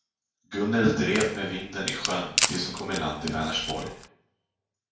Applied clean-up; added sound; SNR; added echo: none; Wood; 4 dB; reverberation time 0.5 s.